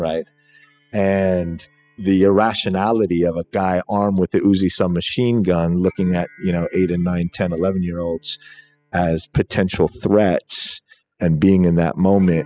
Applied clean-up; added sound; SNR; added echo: classical method spectral subtraction.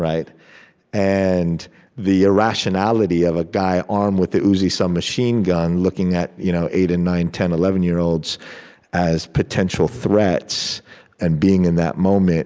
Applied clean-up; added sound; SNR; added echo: none; none; none; none.